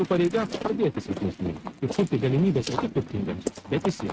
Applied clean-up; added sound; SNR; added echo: neural mask model RNNoise.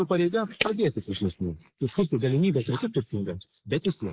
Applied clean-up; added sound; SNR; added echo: neural mask model Resemble Enhance denoiser.